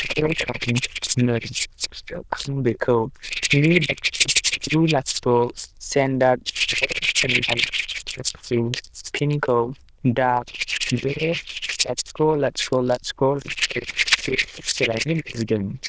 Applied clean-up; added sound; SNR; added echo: neural diffusion model UNIVERSE++.